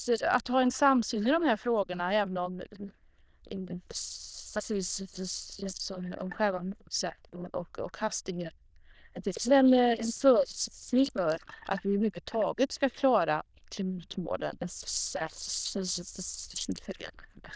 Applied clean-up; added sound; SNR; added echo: neural diffusion model UNIVERSE++.